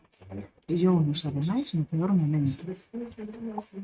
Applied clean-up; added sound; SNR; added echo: neural mask model RNNoise.